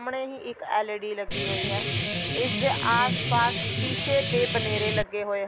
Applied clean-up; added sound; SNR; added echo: none; Guitar; -3 dB; none.